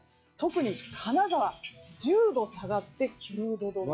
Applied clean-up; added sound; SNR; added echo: classical method log-MMSE.